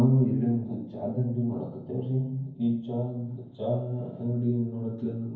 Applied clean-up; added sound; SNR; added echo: none; none; none; reverberation time 0.9 s.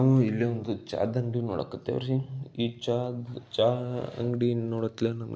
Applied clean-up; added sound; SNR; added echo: none; none; none; none.